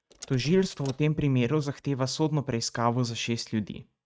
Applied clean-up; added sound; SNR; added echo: neural mask model RNNoise.